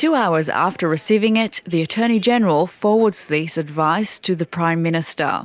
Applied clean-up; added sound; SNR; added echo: none; none; none; none.